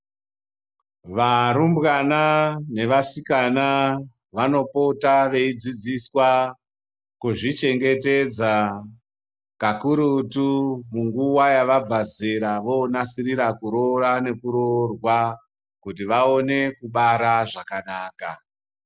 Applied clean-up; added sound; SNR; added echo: none; none; none; none.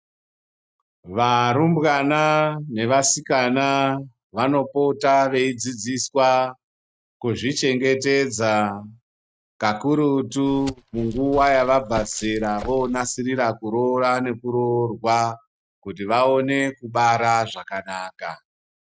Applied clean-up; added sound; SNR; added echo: neural mask model RNNoise.